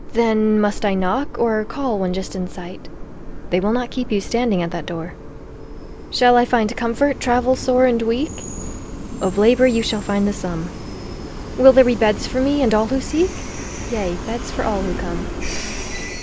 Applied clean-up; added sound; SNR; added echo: none; Train; 9 dB; none.